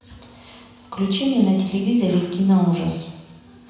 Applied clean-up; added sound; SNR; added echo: none; none; none; reverberation time 1.0 s.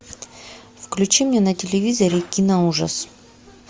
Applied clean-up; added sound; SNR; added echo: none; none; none; none.